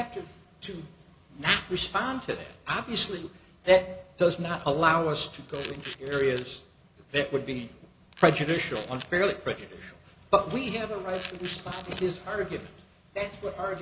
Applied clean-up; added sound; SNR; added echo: none; Camera; 6 dB; none.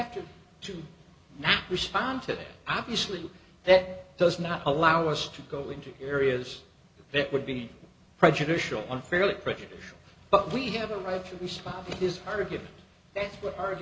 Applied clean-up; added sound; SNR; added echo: none; none; none; none.